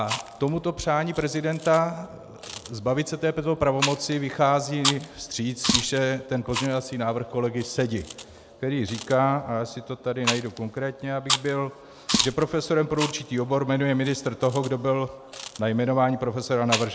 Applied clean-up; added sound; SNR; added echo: none; Chewing, mastication; 8 dB; none.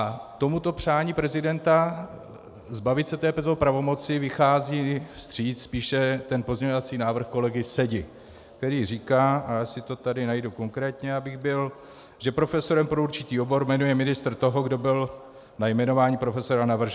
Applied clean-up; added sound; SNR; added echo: none; none; none; none.